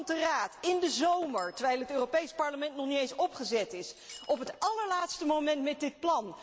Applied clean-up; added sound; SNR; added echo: none; Shatter; 19 dB; none.